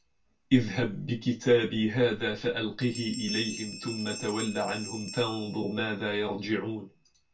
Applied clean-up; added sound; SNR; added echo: none; Bell; 15 dB; reverberation time 0.2 s.